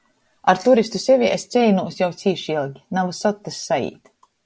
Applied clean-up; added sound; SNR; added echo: none; none; none; none.